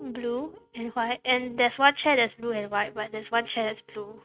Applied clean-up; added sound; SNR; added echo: neural mask model RNNoise.